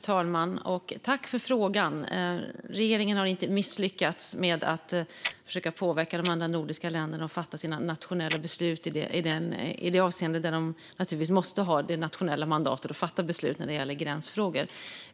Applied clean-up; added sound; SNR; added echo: neural mask model Resemble Enhance denoiser.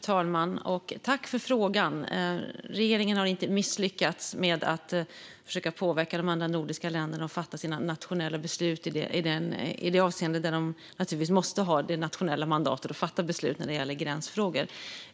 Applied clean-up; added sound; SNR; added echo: none; none; none; none.